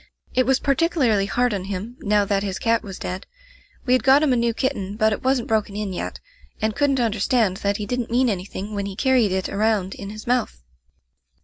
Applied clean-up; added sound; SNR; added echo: none; none; none; none.